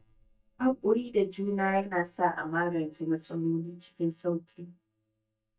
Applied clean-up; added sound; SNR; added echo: neural mask model DeepFilterNet 3.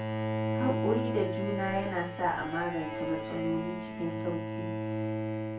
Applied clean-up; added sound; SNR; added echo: none; Bowed string instrument; -1 dB; reverberation time 0.2 s.